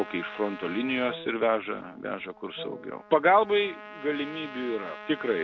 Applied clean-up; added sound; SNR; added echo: none; Trumpet + Wind instrument, woodwind instrument; 15 dB; none.